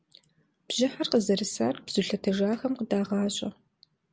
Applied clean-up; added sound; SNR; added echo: none; none; none; none.